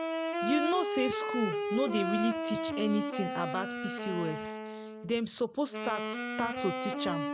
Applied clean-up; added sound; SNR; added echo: none; Wind instrument, woodwind instrument; 1 dB; none.